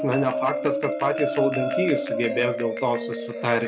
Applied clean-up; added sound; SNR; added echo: none; Marimba, xylophone; 2 dB; none.